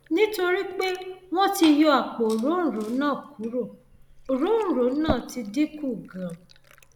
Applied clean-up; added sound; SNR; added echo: none; Liquid; 16 dB; none.